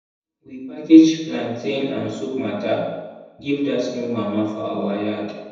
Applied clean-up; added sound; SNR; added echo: none; none; none; reverberation time 1.0 s.